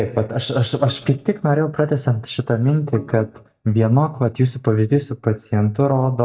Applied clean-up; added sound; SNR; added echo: neural mask model DeepFilterNet 3.